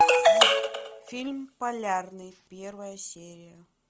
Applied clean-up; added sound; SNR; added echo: none; none; none; none.